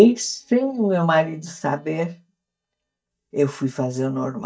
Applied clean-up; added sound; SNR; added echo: neural mask model DeepFilterNet 3.